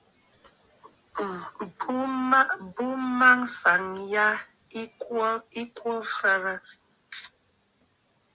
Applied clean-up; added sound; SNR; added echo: none; none; none; none.